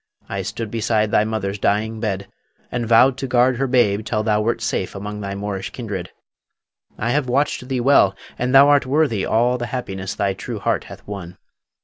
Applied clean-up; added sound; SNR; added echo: none; none; none; none.